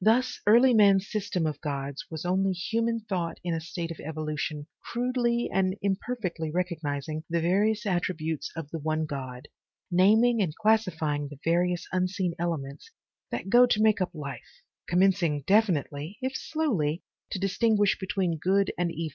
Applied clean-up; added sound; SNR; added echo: none; none; none; none.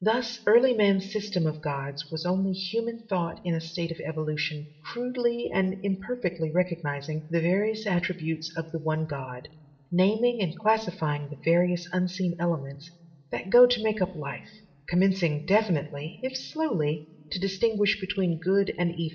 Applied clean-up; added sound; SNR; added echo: none; none; none; reverberation time 1.4 s.